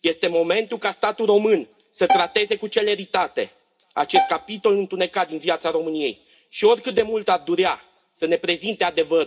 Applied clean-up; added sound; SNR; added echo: none; Bowed string instrument; 4 dB; reverberation time 0.3 s.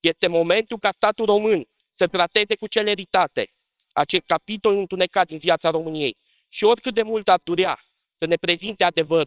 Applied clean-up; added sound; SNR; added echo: neural separator model SepFormer WHAMR!.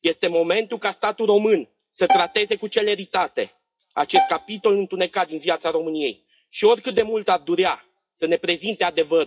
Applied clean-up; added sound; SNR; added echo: classical method WPE with log-MMSE.